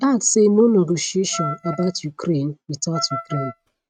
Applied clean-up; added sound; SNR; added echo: neural mask model RNNoise.